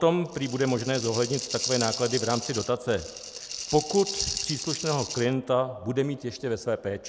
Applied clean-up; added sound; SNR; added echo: none; Rattle (instrument); 7 dB; none.